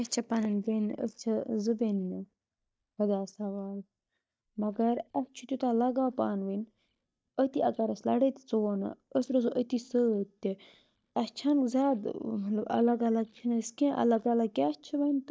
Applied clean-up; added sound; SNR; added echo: neural mask model DeepFilterNet 3.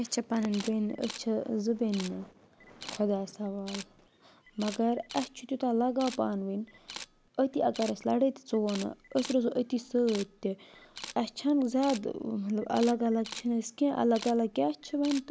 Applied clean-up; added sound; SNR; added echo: none; Camera; 17 dB; none.